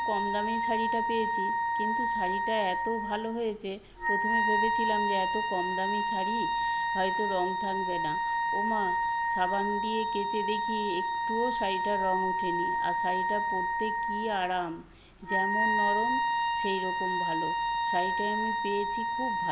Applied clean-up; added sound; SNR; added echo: none; Wind instrument, woodwind instrument; -5 dB; none.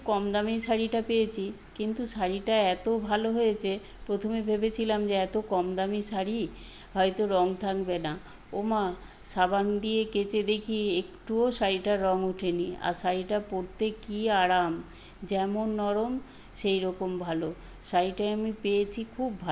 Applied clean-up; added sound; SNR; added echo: none; none; none; none.